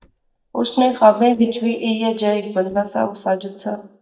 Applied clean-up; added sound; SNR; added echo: neural mask model DeepFilterNet 3.